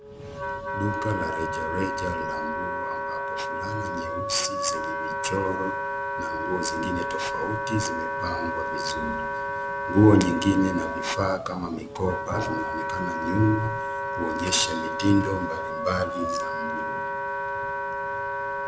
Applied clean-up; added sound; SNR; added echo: none; Wind instrument, woodwind instrument; 2 dB; none.